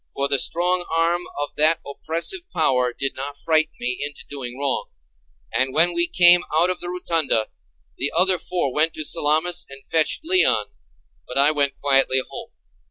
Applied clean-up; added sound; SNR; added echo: none; none; none; none.